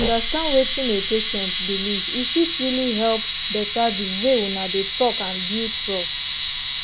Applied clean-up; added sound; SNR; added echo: none; Camera; 1 dB; none.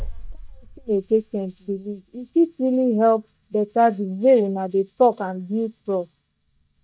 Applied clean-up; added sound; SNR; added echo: neural mask model DeepFilterNet 3.